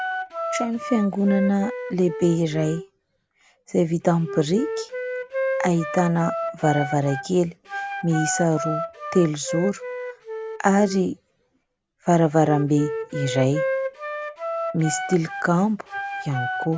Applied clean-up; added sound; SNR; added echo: none; Wind instrument, woodwind instrument; 7 dB; none.